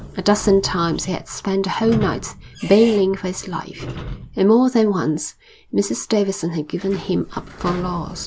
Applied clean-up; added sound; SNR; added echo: none; Squeak / Sliding door; 14 dB; none.